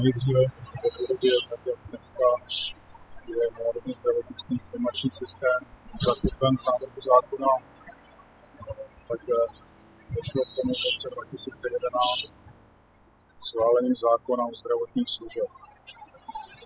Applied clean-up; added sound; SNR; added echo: classical method spectral subtraction.